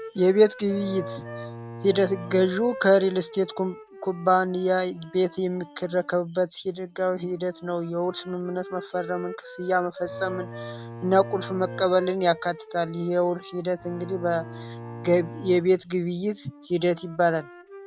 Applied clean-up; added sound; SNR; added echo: none; Bowed string instrument + Wind instrument, woodwind instrument; 15 dB; none.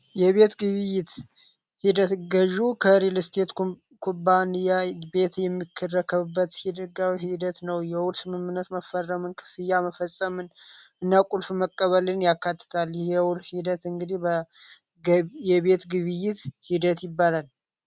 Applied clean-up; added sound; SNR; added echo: none; none; none; none.